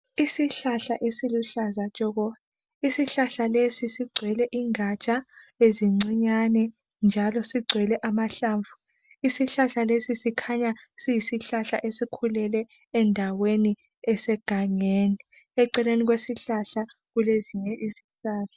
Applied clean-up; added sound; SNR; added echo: none; none; none; none.